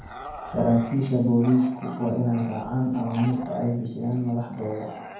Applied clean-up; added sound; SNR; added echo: none; Bark / Growling; 16 dB; reverberation time 0.9 s.